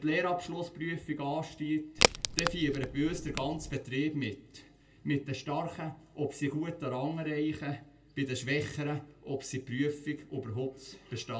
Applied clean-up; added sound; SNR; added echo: none; Crack; -2 dB; reverberation time 0.2 s.